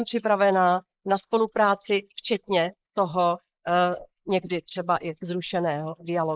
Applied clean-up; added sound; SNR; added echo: neural mask model Resemble Enhance denoiser.